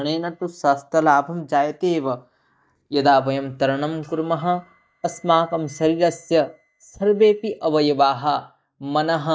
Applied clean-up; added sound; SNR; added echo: neural mask model DeepFilterNet 3.